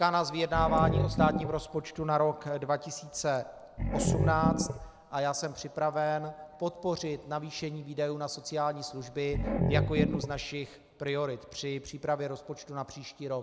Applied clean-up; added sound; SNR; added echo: none; Growling; 1 dB; none.